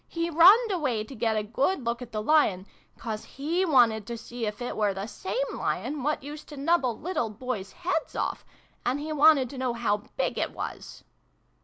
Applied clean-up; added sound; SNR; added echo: none; none; none; none.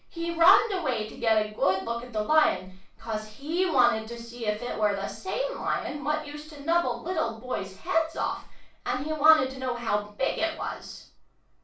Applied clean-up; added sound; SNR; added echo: none; none; none; reverberation time 0.3 s.